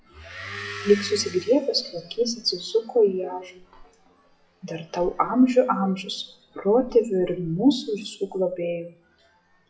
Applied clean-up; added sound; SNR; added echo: classical method WPE with log-MMSE.